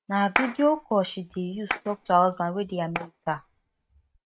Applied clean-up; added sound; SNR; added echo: neural mask model RNNoise.